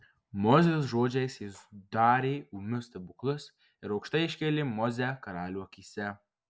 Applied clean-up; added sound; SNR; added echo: none; none; none; none.